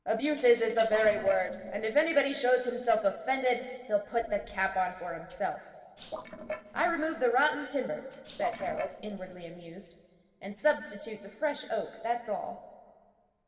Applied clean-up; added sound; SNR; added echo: neural separator model SepFormer DNS4.